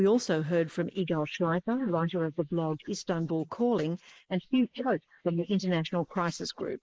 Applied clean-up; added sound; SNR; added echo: neural mask model Resemble Enhance denoiser.